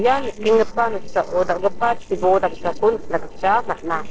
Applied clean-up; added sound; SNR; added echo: neural separator model SepFormer DNS4.